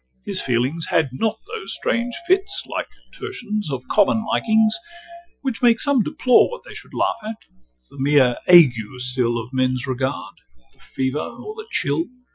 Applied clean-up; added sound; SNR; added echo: classical method Wiener filter.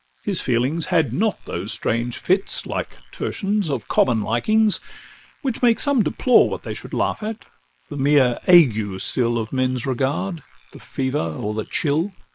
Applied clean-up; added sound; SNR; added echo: neural mask model Resemble Enhance denoiser.